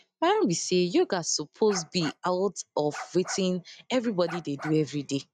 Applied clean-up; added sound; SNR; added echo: neural mask model RNNoise.